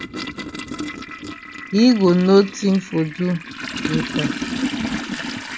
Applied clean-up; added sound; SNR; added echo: none; Toilet flush; 7 dB; none.